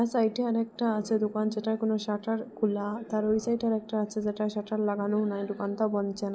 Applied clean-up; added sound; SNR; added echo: none; none; none; none.